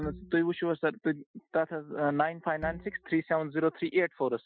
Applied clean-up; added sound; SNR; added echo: classical method Wiener filter.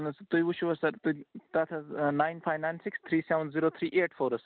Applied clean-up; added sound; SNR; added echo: none; none; none; none.